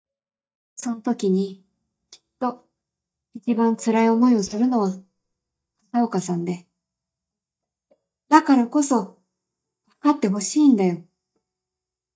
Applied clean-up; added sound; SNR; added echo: neural mask model DeepFilterNet 3.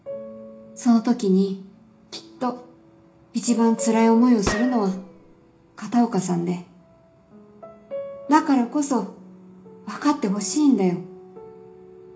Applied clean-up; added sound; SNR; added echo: none; Gunshot, gunfire; 8 dB; reverberation time 0.4 s.